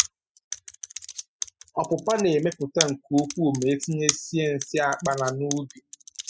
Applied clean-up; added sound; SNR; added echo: classical method spectral subtraction.